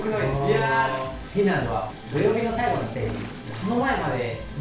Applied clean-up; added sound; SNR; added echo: none; Water / Splash, splatter; 19 dB; reverberation time 0.4 s.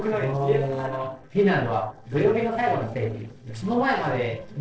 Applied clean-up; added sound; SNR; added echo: neural separator model SepFormer DNS4.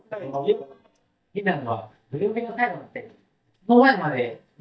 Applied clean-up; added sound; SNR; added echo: neural mask model DeepFilterNet 3.